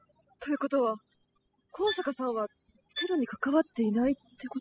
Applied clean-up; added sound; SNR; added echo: classical method spectral subtraction.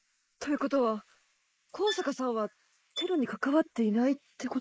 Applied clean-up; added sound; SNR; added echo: neural mask model Resemble Enhance denoiser.